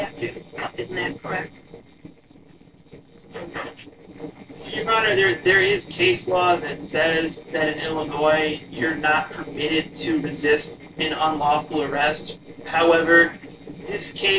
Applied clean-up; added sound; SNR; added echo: neural separator model SepFormer DNS4.